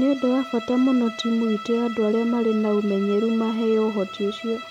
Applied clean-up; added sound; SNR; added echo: none; Bowed string instrument; 14 dB; none.